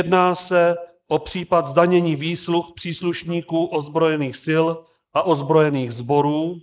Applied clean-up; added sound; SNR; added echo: neural mask model Resemble Enhance denoiser.